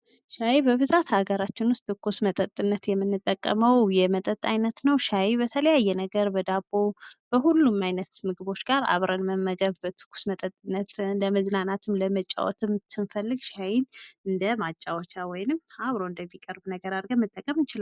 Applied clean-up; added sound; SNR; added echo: none; none; none; none.